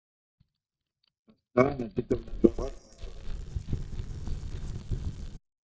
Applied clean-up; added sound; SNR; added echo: neural mask model DeepFilterNet 3.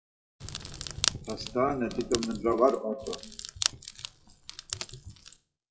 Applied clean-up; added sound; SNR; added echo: classical method WPE with log-MMSE.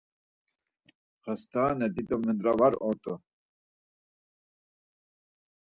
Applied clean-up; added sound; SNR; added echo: none; none; none; none.